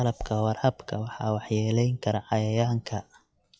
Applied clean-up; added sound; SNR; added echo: classical method log-MMSE.